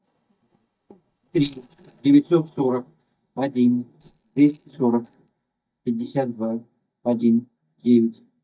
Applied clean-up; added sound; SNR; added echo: neural mask model DeepFilterNet 3.